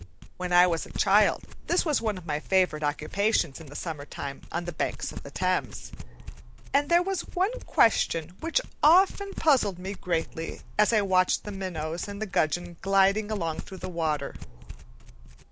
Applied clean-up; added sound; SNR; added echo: none; Domestic sounds, home sounds; 11 dB; none.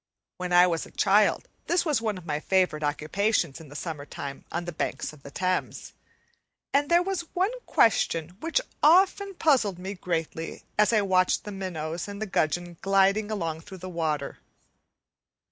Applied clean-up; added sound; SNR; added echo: none; none; none; none.